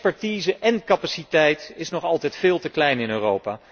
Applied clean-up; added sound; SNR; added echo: none; none; none; none.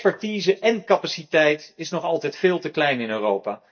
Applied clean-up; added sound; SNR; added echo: neural mask model DeepFilterNet 3.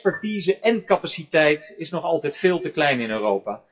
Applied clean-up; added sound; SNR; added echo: classical method WPE with log-MMSE.